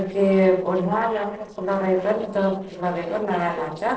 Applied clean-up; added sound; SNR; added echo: neural separator model SepFormer DNS4.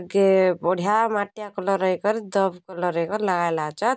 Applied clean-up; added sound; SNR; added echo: none; none; none; none.